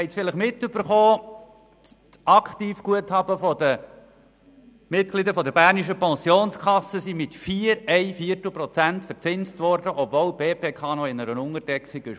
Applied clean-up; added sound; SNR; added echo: none; none; none; none.